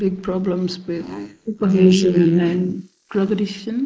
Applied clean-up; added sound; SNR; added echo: neural mask model Resemble Enhance denoiser.